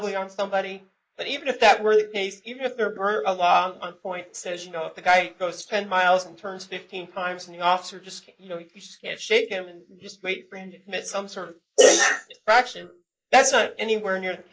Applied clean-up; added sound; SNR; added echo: neural mask model Resemble Enhance denoiser.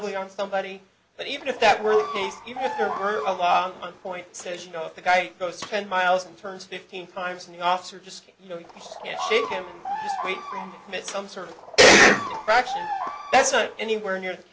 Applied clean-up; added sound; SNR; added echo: none; Bird vocalization, bird call, bird song; 9 dB; none.